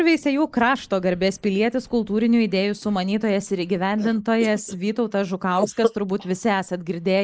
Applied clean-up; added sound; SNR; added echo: neural mask model Resemble Enhance denoiser.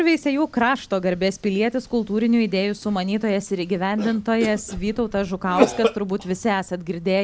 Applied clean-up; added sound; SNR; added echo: none; Cough; 4 dB; none.